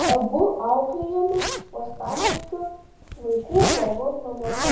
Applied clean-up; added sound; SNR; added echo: none; Zipper (clothing); 4 dB; reverberation time 2.6 s.